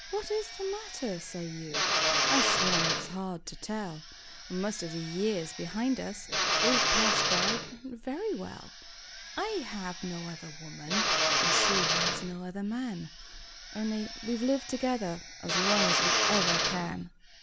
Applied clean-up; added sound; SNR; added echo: none; Drill; -3 dB; none.